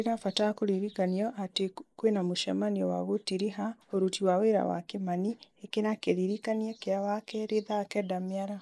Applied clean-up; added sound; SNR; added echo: neural mask model Resemble Enhance denoiser.